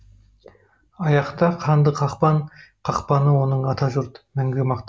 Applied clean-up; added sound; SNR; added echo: none; none; none; none.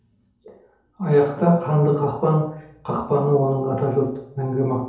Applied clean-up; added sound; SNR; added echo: none; none; none; reverberation time 2.2 s.